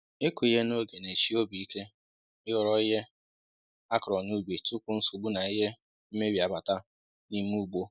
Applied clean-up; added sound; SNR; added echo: none; none; none; none.